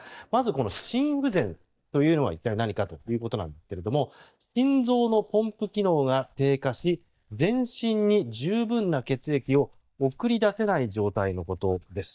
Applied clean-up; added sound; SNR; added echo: neural mask model DeepFilterNet 3.